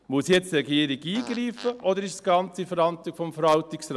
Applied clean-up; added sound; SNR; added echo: none; Fart; 19 dB; none.